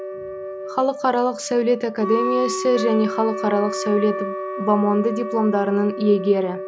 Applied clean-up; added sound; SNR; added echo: none; Wind instrument, woodwind instrument + Trumpet; 7 dB; none.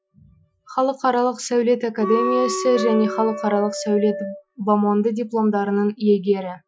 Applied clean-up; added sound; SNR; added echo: classical method Wiener filter.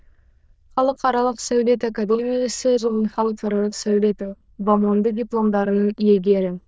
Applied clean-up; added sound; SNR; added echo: neural diffusion model UNIVERSE++.